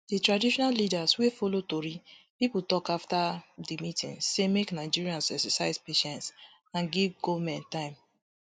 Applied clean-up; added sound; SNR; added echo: none; none; none; none.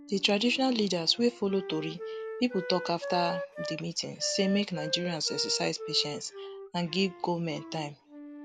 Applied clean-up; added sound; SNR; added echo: none; Wind instrument, woodwind instrument; 10 dB; none.